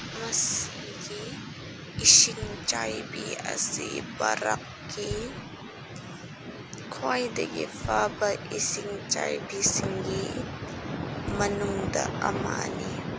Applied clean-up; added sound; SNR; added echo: none; Knock; 19 dB; none.